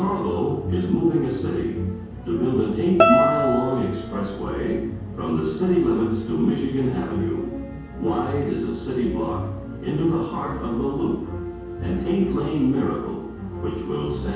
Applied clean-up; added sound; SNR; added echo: none; Guitar; 1 dB; reverberation time 0.6 s.